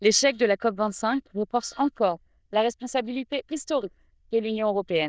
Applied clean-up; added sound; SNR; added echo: neural diffusion model UNIVERSE++.